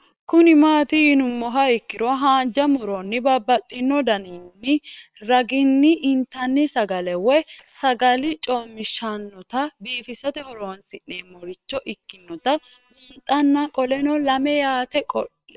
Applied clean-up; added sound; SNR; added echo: neural separator model SepFormer WHAM!.